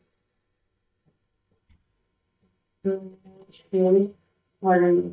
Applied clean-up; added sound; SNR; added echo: neural mask model DeepFilterNet 3.